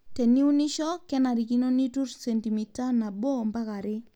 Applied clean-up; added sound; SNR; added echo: none; none; none; none.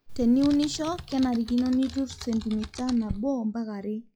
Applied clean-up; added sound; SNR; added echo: classical method log-MMSE.